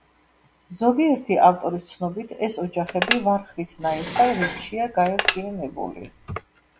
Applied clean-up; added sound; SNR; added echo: none; Dishes, pots, and pans + Telephone; 6 dB; none.